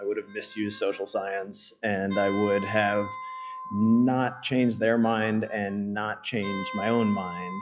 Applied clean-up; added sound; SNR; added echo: classical method log-MMSE.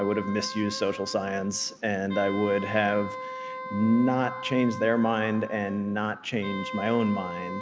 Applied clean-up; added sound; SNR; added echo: none; Wind instrument, woodwind instrument; 11 dB; none.